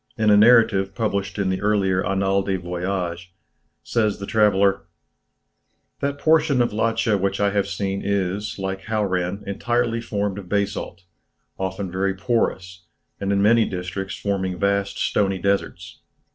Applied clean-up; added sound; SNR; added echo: none; none; none; none.